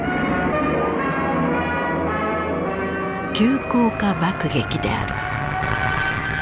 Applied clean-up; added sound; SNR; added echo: none; none; none; none.